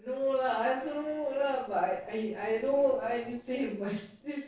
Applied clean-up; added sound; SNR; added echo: neural separator model SepFormer DNS4.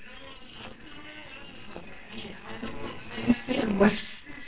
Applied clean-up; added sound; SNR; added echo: neural separator model SepFormer WHAMR!.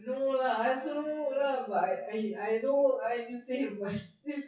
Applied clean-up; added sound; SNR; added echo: classical method WPE with log-MMSE.